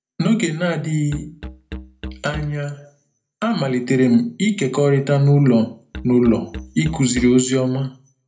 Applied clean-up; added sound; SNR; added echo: none; Musical instrument; 15 dB; reverberation time 0.3 s.